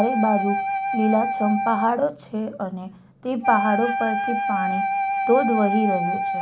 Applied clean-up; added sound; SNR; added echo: none; Wind instrument, woodwind instrument; 2 dB; none.